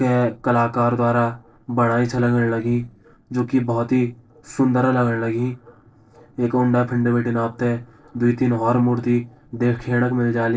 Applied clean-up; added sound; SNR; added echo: neural separator model SepFormer DNS4.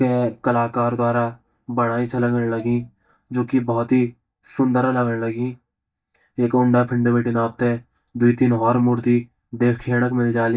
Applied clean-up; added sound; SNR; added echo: neural mask model DeepFilterNet 3.